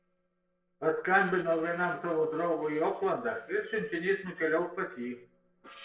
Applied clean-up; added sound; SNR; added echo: neural separator model SepFormer DNS4.